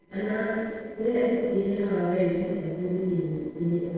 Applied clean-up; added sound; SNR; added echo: neural separator model SepFormer DNS4.